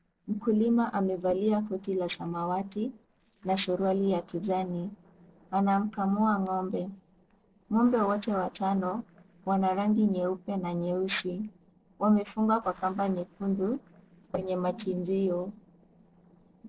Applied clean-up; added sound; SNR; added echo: neural separator model SepFormer DNS4.